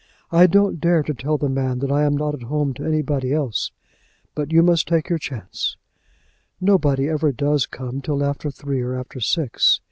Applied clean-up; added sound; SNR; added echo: none; none; none; none.